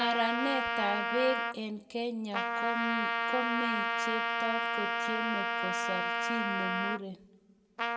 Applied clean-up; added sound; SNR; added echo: none; Trumpet; -3 dB; reverberation time 1.0 s.